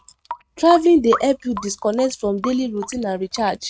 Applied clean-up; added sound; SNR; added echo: neural mask model RNNoise.